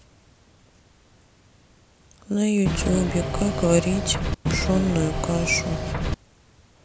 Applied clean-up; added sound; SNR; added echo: none; Engine / Mechanisms; 0 dB; none.